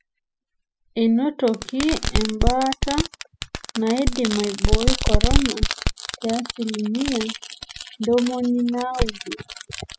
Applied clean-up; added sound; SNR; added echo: classical method spectral subtraction.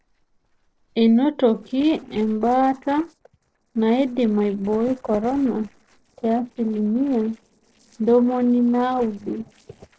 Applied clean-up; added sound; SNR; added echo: neural separator model SepFormer DNS4.